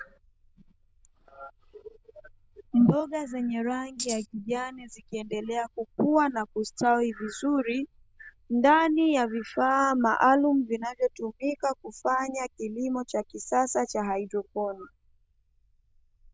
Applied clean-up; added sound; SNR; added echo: neural diffusion model UNIVERSE++.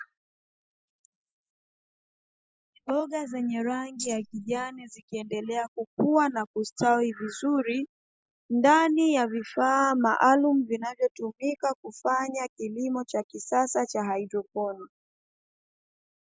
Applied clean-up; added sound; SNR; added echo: neural mask model Resemble Enhance denoiser.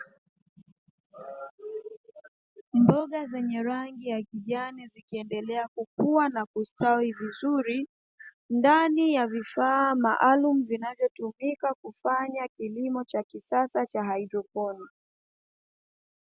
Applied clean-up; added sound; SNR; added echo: none; none; none; none.